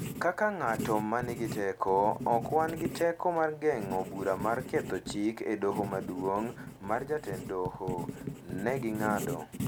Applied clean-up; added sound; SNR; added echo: none; Writing; 8 dB; none.